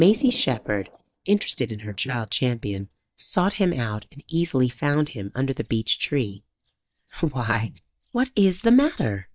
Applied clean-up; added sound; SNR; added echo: neural mask model DeepFilterNet 3.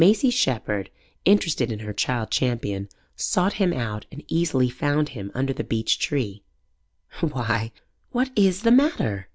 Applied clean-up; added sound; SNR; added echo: none; none; none; none.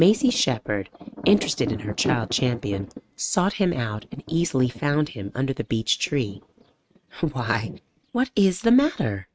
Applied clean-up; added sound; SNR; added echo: neural mask model RNNoise.